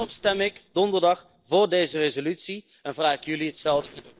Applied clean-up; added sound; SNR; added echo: neural separator model SepFormer DNS4.